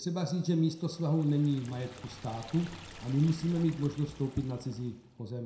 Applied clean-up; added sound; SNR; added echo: none; Liquid; 20 dB; reverberation time 0.5 s.